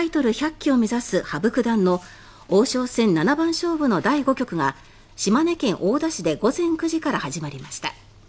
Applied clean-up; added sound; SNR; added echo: none; none; none; none.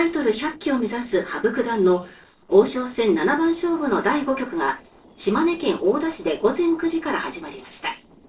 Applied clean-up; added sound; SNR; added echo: neural separator model SepFormer DNS4.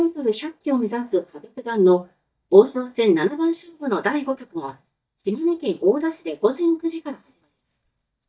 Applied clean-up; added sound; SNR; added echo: neural mask model DeepFilterNet 3.